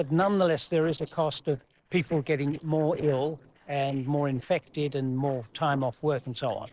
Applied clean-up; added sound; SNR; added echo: neural separator model SepFormer DNS4.